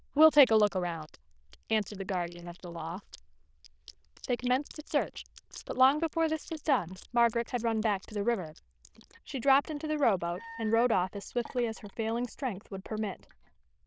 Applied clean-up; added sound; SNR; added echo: neural diffusion model UNIVERSE++.